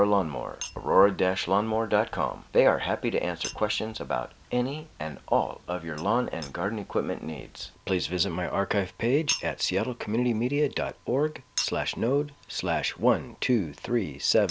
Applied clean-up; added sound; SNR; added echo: none; Chink, clink; 17 dB; none.